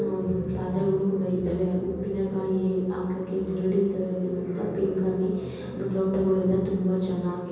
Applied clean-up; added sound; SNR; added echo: none; none; none; reverberation time 1.1 s.